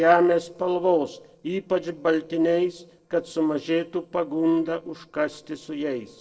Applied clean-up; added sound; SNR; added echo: neural separator model SepFormer DNS4.